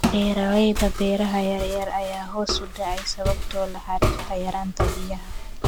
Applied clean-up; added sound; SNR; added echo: none; Walk, footsteps; 2 dB; none.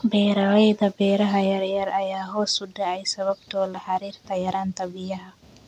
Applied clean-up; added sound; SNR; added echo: none; none; none; none.